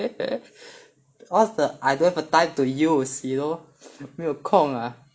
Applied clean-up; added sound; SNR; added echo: none; none; none; none.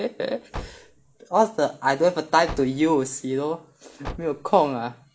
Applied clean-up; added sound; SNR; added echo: none; Car; 17 dB; none.